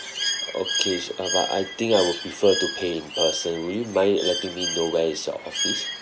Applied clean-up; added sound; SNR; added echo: none; Bird; 5 dB; none.